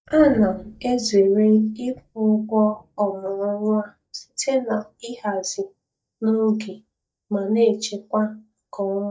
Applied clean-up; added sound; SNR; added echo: neural mask model DeepFilterNet 3.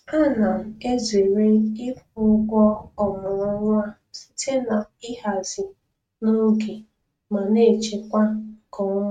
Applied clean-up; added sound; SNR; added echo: neural mask model RNNoise.